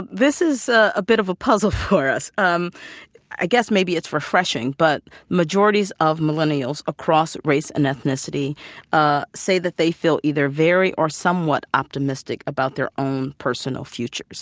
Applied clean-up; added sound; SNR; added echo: none; none; none; none.